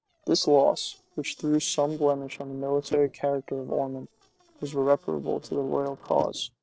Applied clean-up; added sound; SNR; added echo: neural separator model SepFormer DNS4.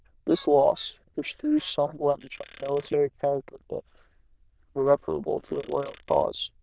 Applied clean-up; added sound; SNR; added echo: neural diffusion model UNIVERSE++.